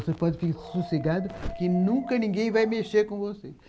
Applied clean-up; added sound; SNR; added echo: none; Dog; 17 dB; none.